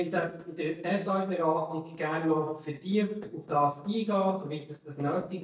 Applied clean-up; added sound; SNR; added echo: neural mask model DeepFilterNet 3.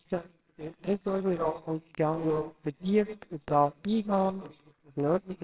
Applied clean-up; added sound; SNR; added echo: neural separator model SepFormer WHAMR!.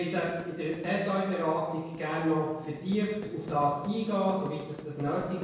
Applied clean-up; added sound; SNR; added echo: none; Fire / Fireworks; 19 dB; reverberation time 1.0 s.